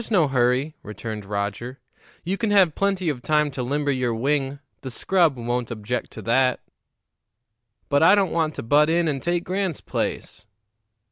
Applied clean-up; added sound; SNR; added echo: none; none; none; none.